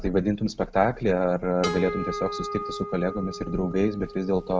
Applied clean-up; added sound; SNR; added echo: none; Harp; 8 dB; none.